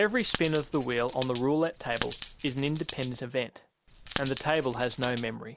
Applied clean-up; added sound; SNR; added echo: none; Coin (dropping); 12 dB; none.